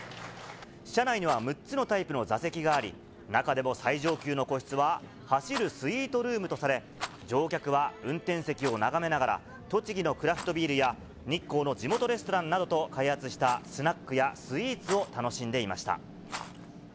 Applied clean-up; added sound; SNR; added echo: none; Rattle; 17 dB; none.